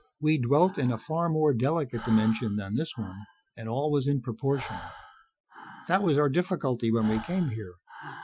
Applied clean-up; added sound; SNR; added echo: classical method Wiener filter.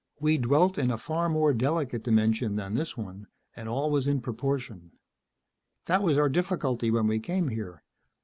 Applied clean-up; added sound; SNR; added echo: none; none; none; none.